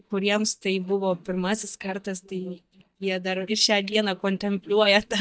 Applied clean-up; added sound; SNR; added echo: neural mask model DeepFilterNet 3.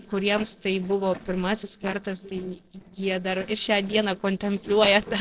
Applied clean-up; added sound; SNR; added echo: neural separator model SepFormer DNS4.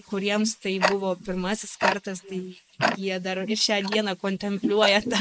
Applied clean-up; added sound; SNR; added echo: neural mask model Resemble Enhance denoiser.